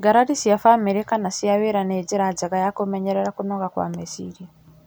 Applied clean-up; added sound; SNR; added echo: none; none; none; none.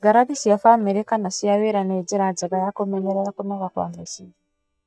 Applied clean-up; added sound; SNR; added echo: neural mask model DeepFilterNet 3.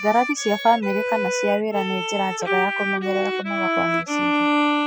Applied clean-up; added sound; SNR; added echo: classical method spectral subtraction.